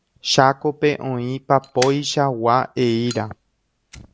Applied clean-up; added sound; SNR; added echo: none; Fire; 19 dB; none.